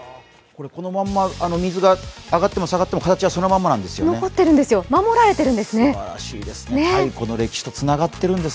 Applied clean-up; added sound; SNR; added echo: none; none; none; none.